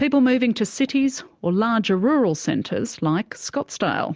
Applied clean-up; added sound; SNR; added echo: none; none; none; none.